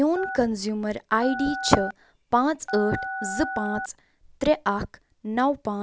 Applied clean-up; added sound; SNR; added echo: none; Telephone; 8 dB; none.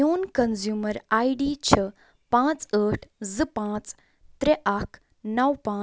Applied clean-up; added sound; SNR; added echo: none; none; none; none.